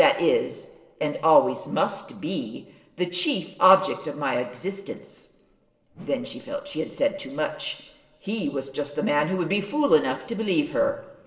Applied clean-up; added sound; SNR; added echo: neural separator model SepFormer DNS4.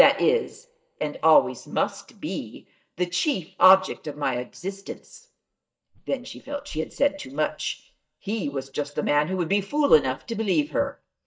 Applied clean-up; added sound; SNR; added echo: neural mask model DeepFilterNet 3.